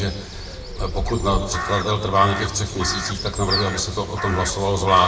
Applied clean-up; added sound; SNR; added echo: none; Crow; 7 dB; reverberation time 0.9 s.